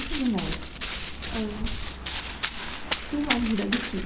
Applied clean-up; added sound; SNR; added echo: none; Run; 2 dB; reverberation time 0.8 s.